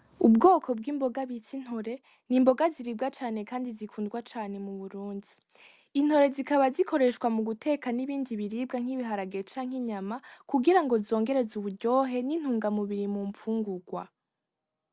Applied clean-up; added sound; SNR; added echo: none; none; none; none.